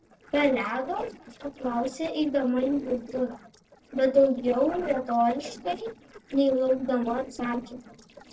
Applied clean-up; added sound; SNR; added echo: neural separator model SepFormer DNS4.